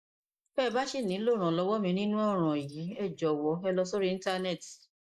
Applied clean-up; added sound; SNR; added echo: neural mask model Resemble Enhance denoiser.